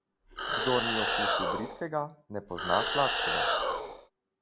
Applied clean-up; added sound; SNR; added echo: none; Animal; -4 dB; none.